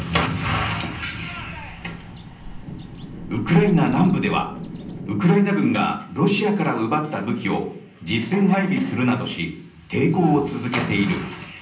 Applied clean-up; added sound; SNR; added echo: none; Bird; 19 dB; reverberation time 0.6 s.